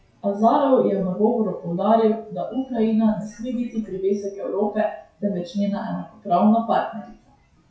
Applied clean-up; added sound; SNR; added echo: classical method WPE with log-MMSE.